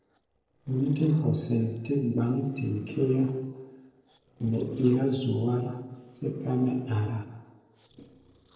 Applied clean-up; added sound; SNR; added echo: neural separator model SepFormer DNS4.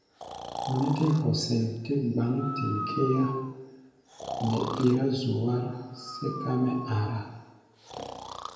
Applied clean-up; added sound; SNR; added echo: none; Breathing; 10 dB; reverberation time 1.0 s.